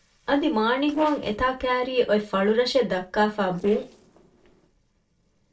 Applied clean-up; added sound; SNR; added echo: neural separator model SepFormer DNS4.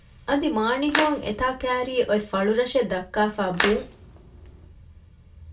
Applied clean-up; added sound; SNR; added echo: none; Splash, splatter; 5 dB; reverberation time 0.3 s.